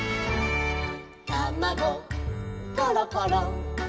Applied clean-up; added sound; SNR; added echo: none; none; none; reverberation time 0.3 s.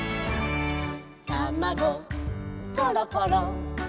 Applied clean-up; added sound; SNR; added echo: none; none; none; none.